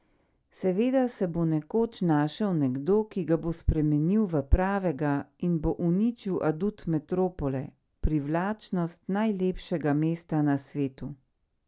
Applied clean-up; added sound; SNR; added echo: none; none; none; none.